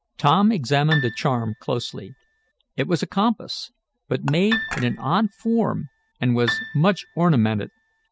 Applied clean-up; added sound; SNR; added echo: none; Dishes, pots, and pans / Chink, clink + Piano; 11 dB; none.